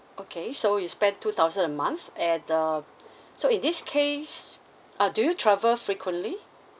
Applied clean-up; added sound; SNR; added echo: none; none; none; none.